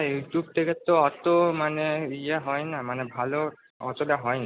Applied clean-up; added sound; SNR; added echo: none; none; none; none.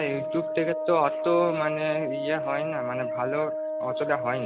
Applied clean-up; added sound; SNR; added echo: none; Wind instrument, woodwind instrument; 3 dB; none.